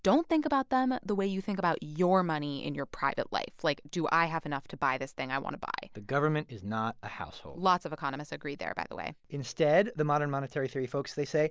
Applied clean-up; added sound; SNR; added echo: none; none; none; none.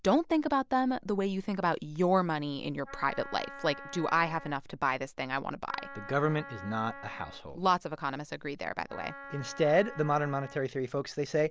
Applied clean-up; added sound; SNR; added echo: none; Wind instrument, woodwind instrument; 15 dB; none.